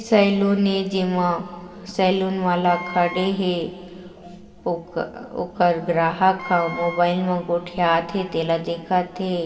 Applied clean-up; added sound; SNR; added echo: none; Wind instrument, woodwind instrument; 14 dB; reverberation time 2.3 s.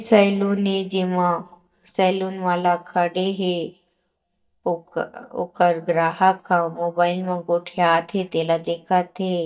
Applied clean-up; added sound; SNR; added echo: neural mask model DeepFilterNet 3.